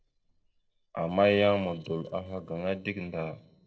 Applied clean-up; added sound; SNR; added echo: neural separator model SepFormer DNS4.